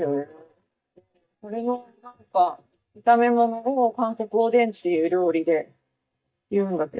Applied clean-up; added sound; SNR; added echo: neural mask model DeepFilterNet 3.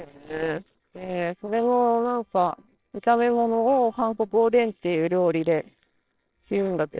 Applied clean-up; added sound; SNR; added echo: neural separator model SepFormer WHAMR!.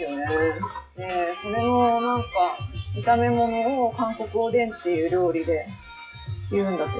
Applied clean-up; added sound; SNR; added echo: classical method WPE with log-MMSE.